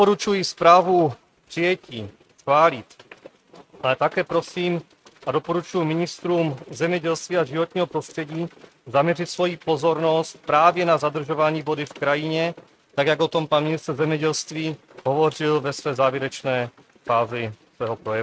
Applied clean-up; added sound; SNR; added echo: neural mask model RNNoise.